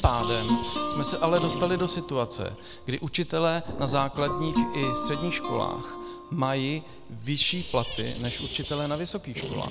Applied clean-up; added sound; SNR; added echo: none; Sink (filling or washing) + Guitar; 4 dB; none.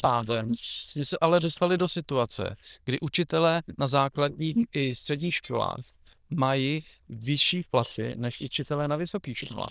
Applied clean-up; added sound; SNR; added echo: neural diffusion model UNIVERSE++.